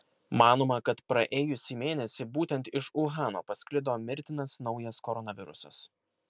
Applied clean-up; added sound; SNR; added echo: none; none; none; none.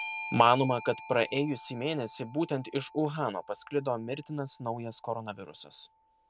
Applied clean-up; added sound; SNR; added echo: none; Bell / Doorbell; 15 dB; none.